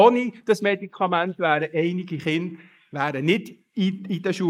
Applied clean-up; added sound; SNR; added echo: neural mask model Resemble Enhance denoiser.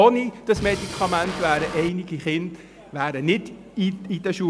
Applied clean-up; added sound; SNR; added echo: none; Drum kit; 9 dB; none.